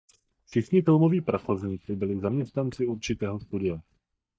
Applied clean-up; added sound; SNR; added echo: neural mask model DeepFilterNet 3.